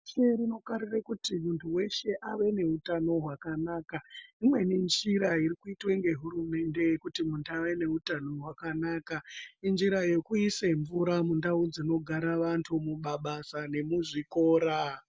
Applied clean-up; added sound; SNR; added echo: none; none; none; none.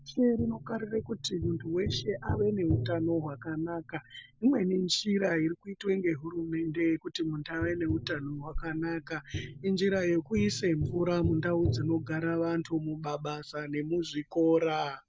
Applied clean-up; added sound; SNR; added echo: none; Tap; 9 dB; none.